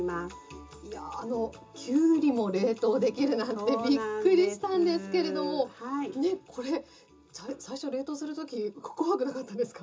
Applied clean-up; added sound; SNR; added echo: none; none; none; reverberation time 0.2 s.